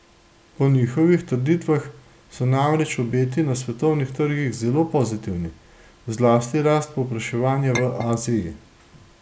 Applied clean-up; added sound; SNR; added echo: none; Chink, clink; 12 dB; none.